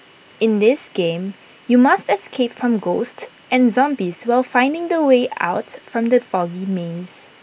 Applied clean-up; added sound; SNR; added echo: none; none; none; none.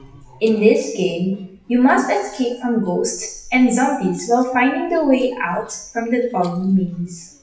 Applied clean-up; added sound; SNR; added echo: classical method WPE with log-MMSE.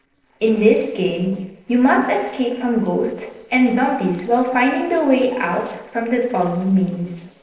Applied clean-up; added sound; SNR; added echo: neural separator model SepFormer DNS4.